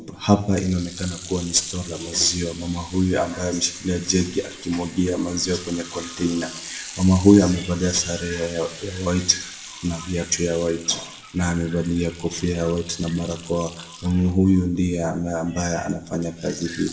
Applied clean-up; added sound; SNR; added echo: none; Sink (filling or washing) / Water tap, faucet; 17 dB; reverberation time 0.5 s.